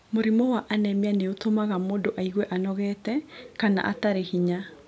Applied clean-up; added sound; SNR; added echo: none; none; none; none.